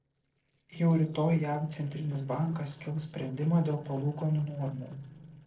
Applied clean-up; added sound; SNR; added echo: neural separator model SepFormer DNS4.